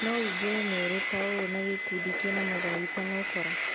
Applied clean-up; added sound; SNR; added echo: none; Wind instrument, woodwind instrument + Train; -1 dB; none.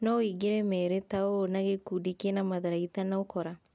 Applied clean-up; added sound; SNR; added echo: none; none; none; none.